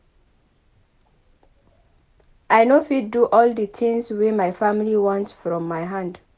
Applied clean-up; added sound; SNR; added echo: none; none; none; none.